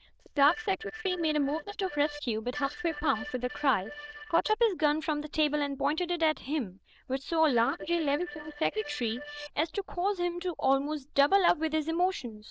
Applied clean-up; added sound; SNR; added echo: neural diffusion model UNIVERSE++.